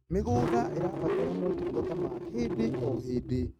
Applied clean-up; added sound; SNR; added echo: neural mask model RNNoise.